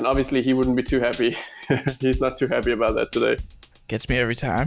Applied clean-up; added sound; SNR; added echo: none; Drum / Drum kit; 13 dB; none.